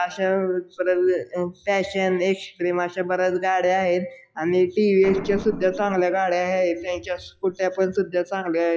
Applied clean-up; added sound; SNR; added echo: classical method log-MMSE.